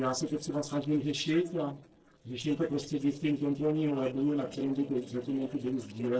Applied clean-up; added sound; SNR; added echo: neural separator model SepFormer DNS4.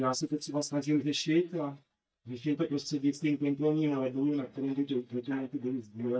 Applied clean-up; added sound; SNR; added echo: neural mask model DeepFilterNet 3.